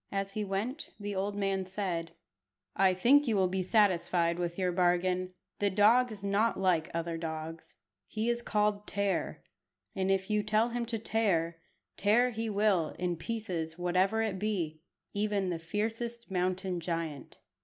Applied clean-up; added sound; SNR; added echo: none; none; none; none.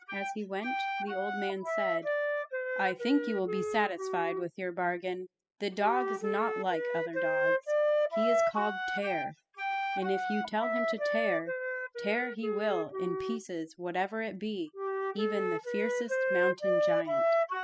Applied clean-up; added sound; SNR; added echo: classical method spectral subtraction.